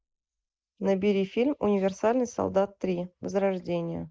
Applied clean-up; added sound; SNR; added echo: neural mask model Resemble Enhance denoiser.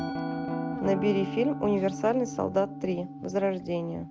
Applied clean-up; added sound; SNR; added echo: none; Guitar + Musical instrument; 6 dB; none.